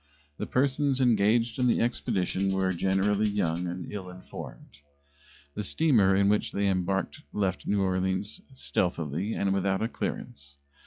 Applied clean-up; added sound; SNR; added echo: classical method log-MMSE.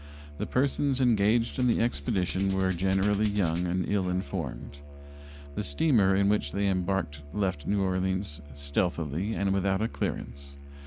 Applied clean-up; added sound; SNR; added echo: none; Musical instrument + Hands; 14 dB; none.